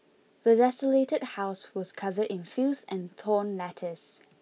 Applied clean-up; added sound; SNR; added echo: none; none; none; none.